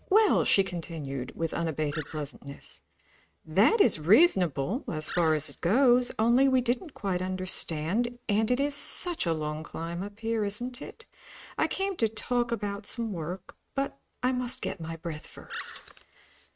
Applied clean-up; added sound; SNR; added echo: neural mask model RNNoise.